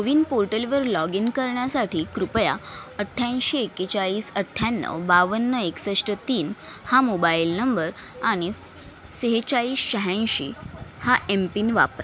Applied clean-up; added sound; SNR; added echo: none; none; none; none.